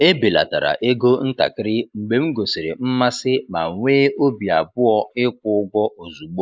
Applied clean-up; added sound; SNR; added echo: neural mask model Resemble Enhance denoiser.